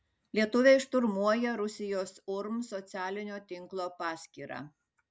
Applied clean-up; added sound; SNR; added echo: none; none; none; none.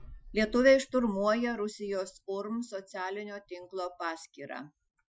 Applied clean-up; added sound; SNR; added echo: classical method Wiener filter.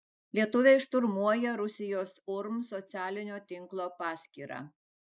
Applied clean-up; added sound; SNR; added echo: neural mask model Resemble Enhance denoiser.